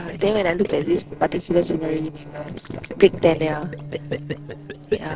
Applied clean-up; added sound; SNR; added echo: neural separator model SepFormer DNS4.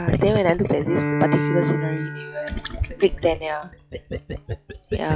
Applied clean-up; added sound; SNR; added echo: classical method log-MMSE.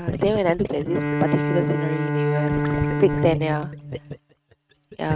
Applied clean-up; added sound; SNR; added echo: neural mask model RNNoise.